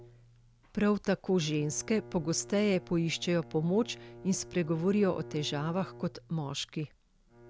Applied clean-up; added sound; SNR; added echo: none; Bowed string instrument; 19 dB; none.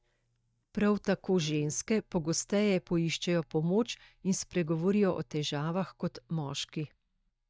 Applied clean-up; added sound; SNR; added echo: neural mask model DeepFilterNet 3.